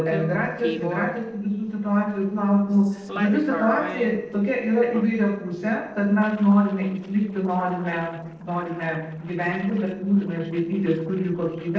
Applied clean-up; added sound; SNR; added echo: neural separator model SepFormer DNS4.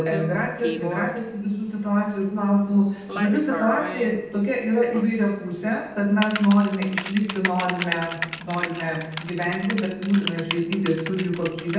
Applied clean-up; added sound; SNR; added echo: none; Typing; 10 dB; reverberation time 0.8 s.